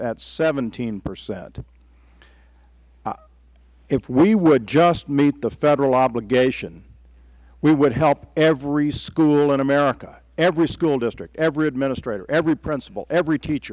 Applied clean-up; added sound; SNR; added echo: none; none; none; none.